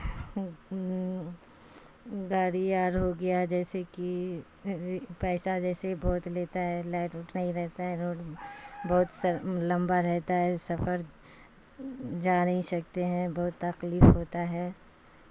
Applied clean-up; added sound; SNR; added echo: none; none; none; none.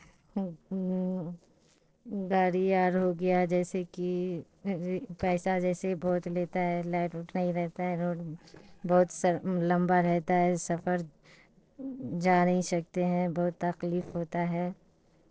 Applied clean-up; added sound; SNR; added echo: neural separator model SepFormer DNS4.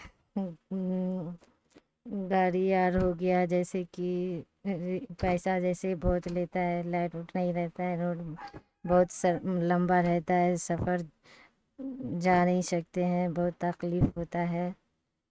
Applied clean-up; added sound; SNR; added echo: neural mask model RNNoise.